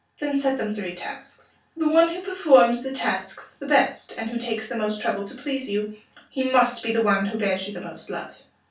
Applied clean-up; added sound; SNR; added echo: none; none; none; reverberation time 0.3 s.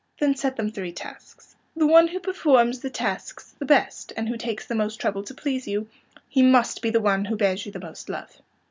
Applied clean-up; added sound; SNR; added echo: none; none; none; none.